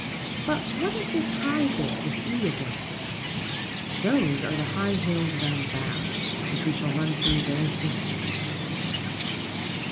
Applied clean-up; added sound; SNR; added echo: none; Chirp, tweet; -3 dB; reverberation time 0.4 s.